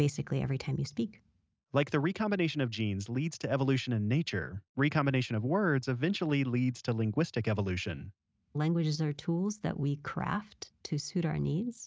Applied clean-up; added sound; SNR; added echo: none; none; none; none.